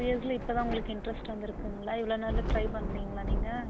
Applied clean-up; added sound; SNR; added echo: none; Thunder / Rain; 0 dB; none.